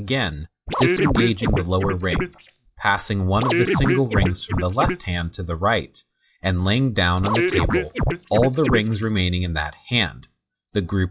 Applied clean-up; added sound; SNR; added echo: classical method log-MMSE.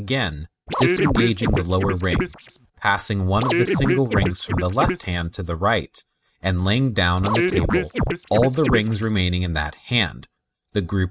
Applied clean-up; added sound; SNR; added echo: neural mask model RNNoise.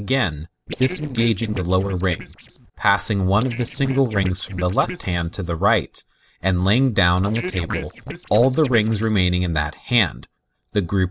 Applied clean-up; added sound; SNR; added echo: neural separator model SepFormer DNS4.